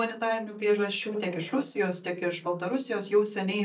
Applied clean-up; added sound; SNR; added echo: neural mask model DeepFilterNet 3.